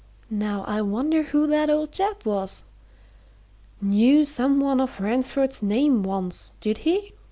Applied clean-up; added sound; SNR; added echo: none; none; none; none.